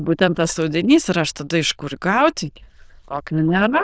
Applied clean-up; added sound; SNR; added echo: neural diffusion model UNIVERSE++.